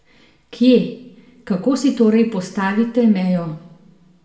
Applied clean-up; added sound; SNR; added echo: none; none; none; reverberation time 0.6 s.